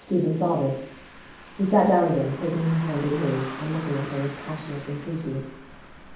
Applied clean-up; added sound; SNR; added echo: none; Car passing by; 16 dB; reverberation time 1.2 s.